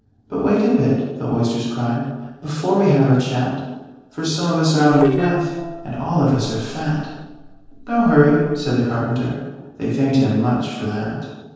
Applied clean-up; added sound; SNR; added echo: neural separator model SepFormer DNS4.